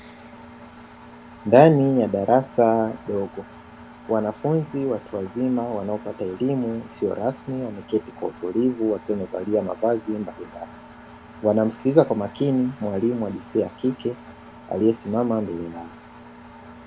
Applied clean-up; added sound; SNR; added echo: none; Engine; 19 dB; none.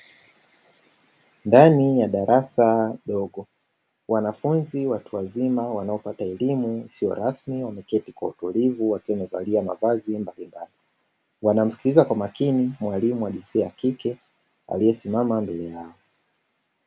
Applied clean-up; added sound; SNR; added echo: none; none; none; none.